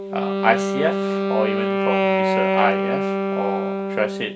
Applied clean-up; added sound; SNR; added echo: none; Wind instrument, woodwind instrument; -3 dB; reverberation time 0.7 s.